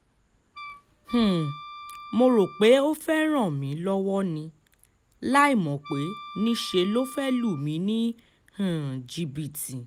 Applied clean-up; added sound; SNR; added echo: none; Wind instrument, woodwind instrument; 17 dB; none.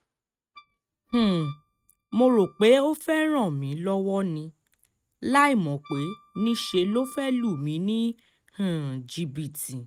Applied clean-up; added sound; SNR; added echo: neural mask model RNNoise.